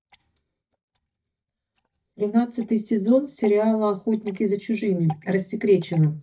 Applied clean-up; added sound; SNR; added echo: neural mask model DeepFilterNet 3.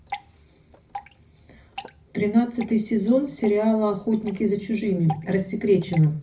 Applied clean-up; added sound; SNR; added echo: none; Drip / Water; 18 dB; reverberation time 0.4 s.